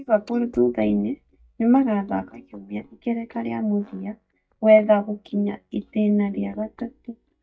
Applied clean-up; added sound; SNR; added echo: neural mask model DeepFilterNet 3.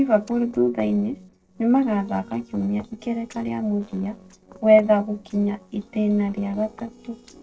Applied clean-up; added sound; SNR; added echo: neural separator model SepFormer DNS4.